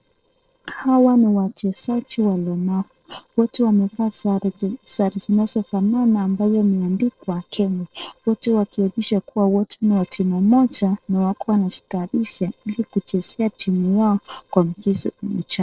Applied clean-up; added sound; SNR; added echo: neural separator model SepFormer DNS4.